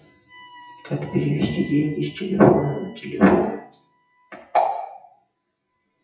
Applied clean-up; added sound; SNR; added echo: classical method WPE with log-MMSE.